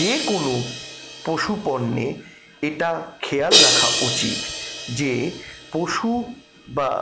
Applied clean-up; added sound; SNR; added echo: none; Crash cymbal; 0 dB; none.